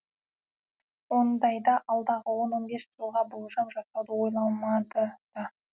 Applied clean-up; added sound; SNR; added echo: none; none; none; none.